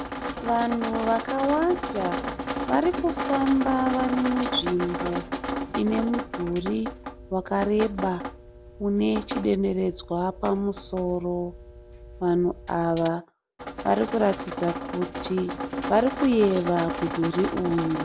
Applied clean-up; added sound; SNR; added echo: none; Drip; 7 dB; none.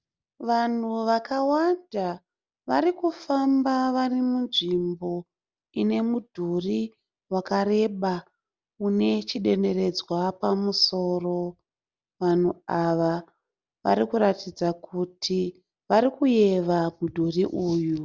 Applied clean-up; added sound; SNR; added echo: none; none; none; none.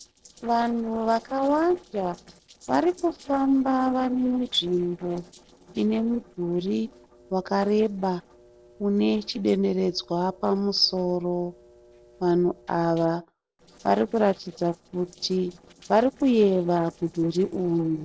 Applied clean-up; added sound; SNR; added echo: neural separator model SepFormer DNS4.